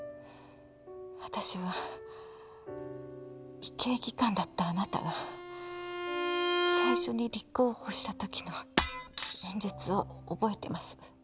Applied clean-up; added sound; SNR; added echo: none; Bowed string instrument + Shatter; -2 dB; none.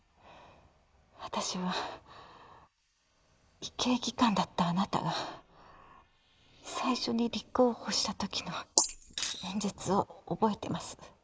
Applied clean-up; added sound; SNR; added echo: neural mask model Resemble Enhance denoiser.